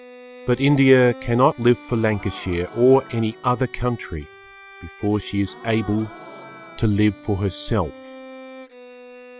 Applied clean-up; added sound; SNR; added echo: none; Gasp + Bowed string instrument; 19 dB; none.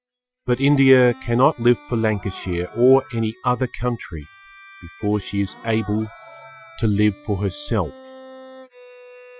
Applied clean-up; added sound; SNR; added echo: classical method Wiener filter.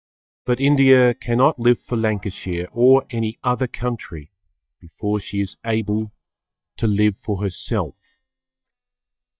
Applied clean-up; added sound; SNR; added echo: neural mask model DeepFilterNet 3.